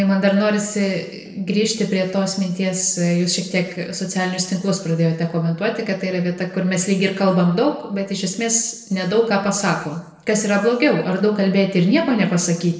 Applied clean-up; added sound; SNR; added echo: none; none; none; reverberation time 0.8 s.